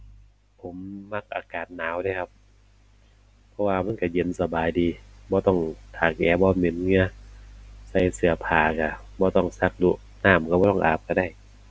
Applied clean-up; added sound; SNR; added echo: none; none; none; none.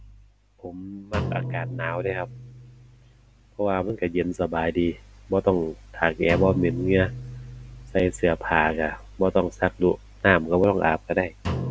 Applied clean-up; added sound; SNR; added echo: none; Drum; 11 dB; none.